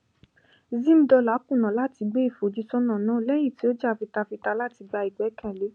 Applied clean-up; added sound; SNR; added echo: none; none; none; none.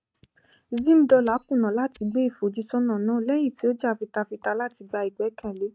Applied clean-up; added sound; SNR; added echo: neural mask model RNNoise.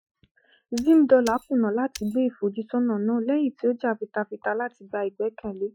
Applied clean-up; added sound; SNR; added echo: classical method Wiener filter.